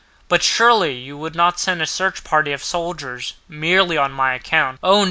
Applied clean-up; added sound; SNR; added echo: none; none; none; none.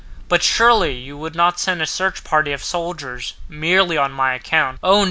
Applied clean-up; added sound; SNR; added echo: none; Thunder / Rain; 16 dB; none.